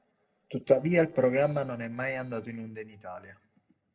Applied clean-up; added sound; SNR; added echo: neural separator model SepFormer DNS4.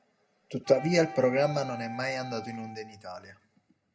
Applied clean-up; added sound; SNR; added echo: none; Wind instrument, woodwind instrument; 12 dB; reverberation time 0.4 s.